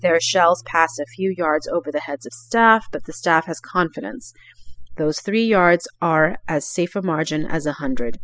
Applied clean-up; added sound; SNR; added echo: classical method spectral subtraction.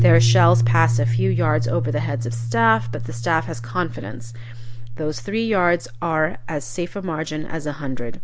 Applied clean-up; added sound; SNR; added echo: none; Piano; 1 dB; none.